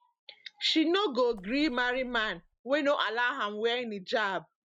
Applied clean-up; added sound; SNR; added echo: neural mask model RNNoise.